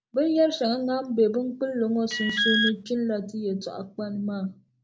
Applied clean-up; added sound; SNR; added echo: none; Alarm; 1 dB; none.